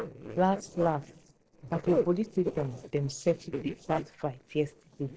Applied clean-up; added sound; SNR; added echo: neural separator model SepFormer DNS4.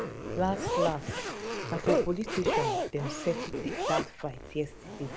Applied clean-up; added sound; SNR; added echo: none; Zipper (clothing); -1 dB; none.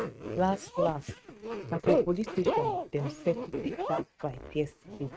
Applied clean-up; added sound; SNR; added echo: neural mask model RNNoise.